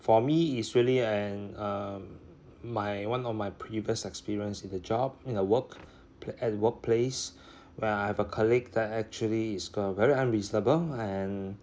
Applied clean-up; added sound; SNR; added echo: none; none; none; none.